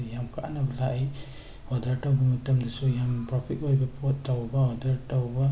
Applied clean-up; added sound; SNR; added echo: none; none; none; none.